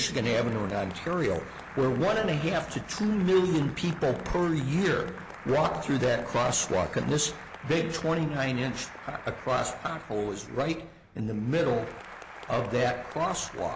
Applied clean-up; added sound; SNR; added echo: none; Applause; 16 dB; none.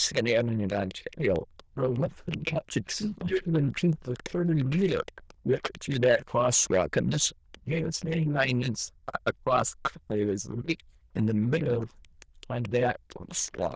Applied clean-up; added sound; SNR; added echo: neural diffusion model UNIVERSE++.